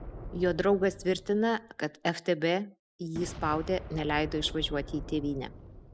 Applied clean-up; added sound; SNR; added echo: none; Boom; 13 dB; none.